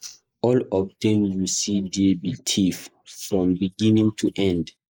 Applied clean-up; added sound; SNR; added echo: neural mask model Resemble Enhance denoiser.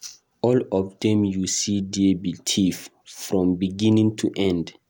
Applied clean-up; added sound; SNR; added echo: none; none; none; none.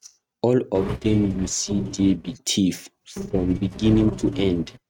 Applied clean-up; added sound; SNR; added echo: neural mask model RNNoise.